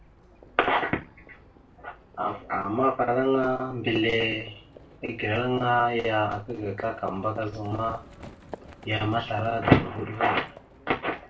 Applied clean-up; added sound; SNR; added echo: none; Livestock, farm animals, working animals; 19 dB; reverberation time 0.3 s.